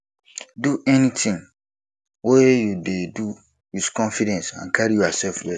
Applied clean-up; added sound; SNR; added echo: none; none; none; none.